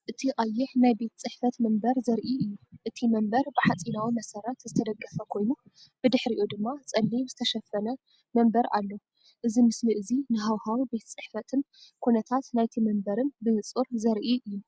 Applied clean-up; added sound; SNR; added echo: none; none; none; none.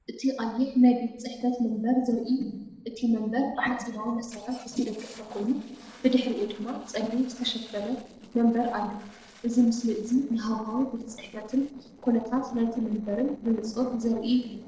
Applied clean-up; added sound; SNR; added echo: neural separator model SepFormer DNS4.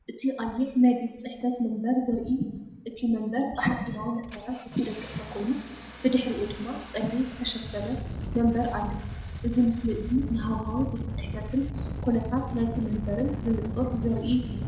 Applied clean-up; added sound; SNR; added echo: none; Engine starting; 8 dB; reverberation time 1.0 s.